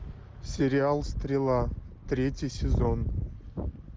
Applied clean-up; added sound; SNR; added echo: none; none; none; none.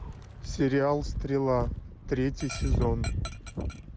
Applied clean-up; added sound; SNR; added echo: none; Dog; 20 dB; none.